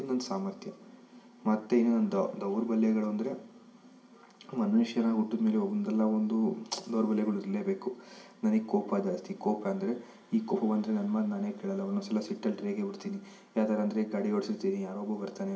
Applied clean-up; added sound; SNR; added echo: none; none; none; reverberation time 1.5 s.